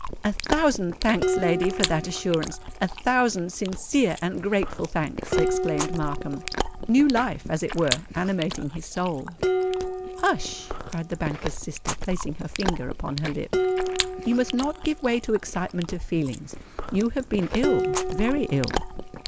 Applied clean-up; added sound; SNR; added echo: none; Dishes, pots, and pans + Chewing, mastication; 3 dB; none.